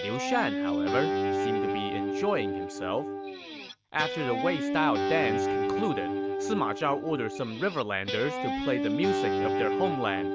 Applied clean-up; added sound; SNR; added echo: none; Guitar; -1 dB; none.